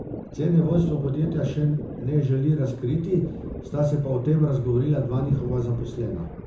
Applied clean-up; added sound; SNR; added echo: none; Thunder; 11 dB; reverberation time 0.6 s.